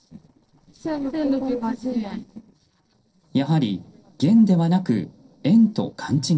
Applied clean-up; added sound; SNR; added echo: neural separator model SepFormer DNS4.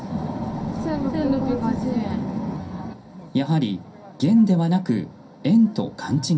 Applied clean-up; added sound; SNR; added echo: none; Microwave oven; 18 dB; reverberation time 0.3 s.